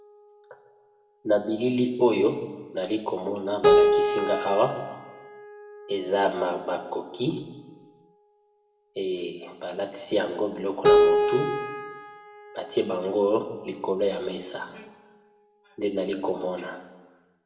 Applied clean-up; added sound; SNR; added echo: none; Keyboard (musical); 0 dB; reverberation time 1.1 s.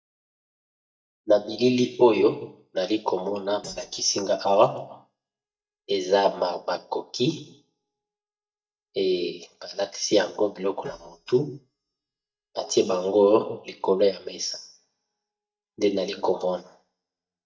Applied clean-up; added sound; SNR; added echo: neural mask model DeepFilterNet 3.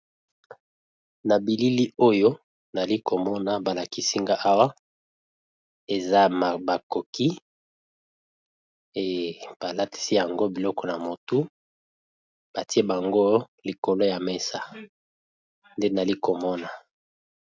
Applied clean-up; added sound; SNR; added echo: none; none; none; none.